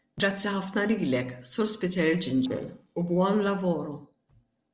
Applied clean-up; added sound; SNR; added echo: neural separator model SepFormer DNS4.